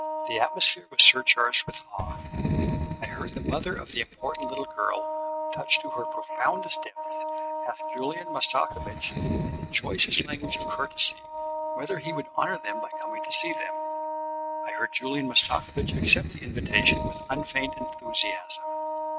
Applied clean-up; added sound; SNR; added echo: neural mask model RNNoise.